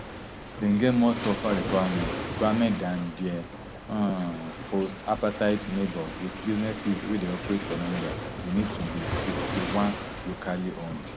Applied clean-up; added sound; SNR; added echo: none; Waves, surf; 6 dB; none.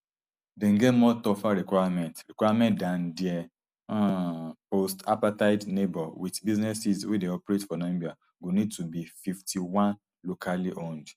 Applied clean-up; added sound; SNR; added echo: none; none; none; none.